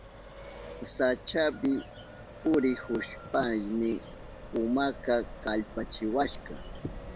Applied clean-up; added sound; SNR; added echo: none; Accelerating, revving, vroom; 13 dB; none.